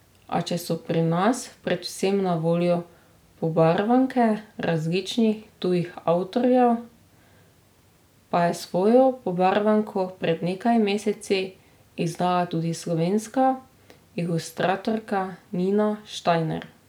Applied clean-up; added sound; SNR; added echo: none; none; none; none.